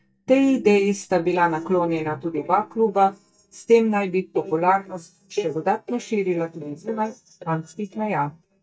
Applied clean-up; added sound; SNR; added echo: neural mask model DeepFilterNet 3.